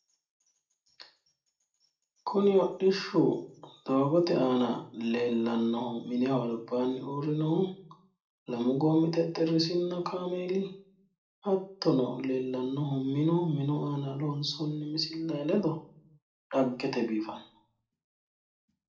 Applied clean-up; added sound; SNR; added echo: none; none; none; reverberation time 0.4 s.